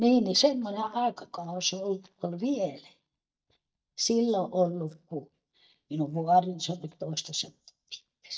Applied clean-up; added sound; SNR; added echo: neural mask model DeepFilterNet 3.